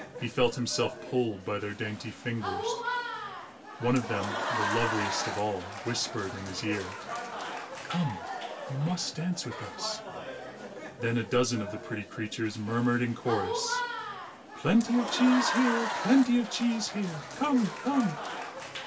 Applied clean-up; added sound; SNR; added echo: none; Applause / Crowd; 6 dB; reverberation time 0.2 s.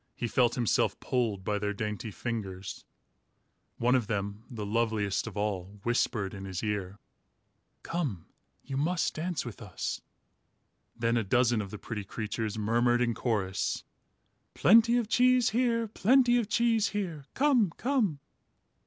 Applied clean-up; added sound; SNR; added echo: none; none; none; none.